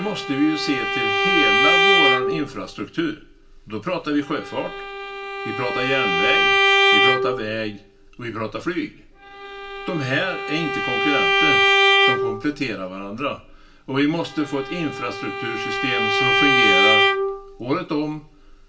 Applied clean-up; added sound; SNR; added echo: none; Bowed string instrument; -5 dB; reverberation time 0.2 s.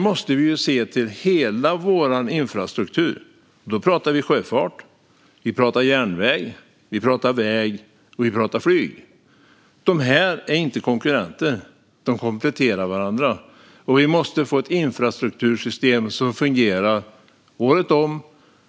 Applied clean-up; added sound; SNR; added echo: none; none; none; none.